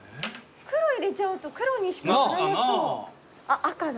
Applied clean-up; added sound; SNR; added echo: none; none; none; none.